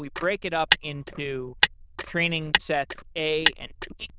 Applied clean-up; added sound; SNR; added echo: neural diffusion model UNIVERSE++.